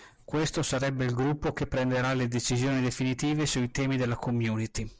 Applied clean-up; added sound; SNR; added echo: none; none; none; none.